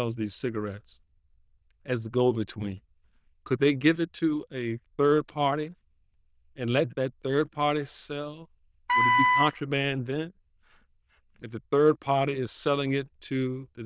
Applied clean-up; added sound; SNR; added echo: neural diffusion model UNIVERSE++.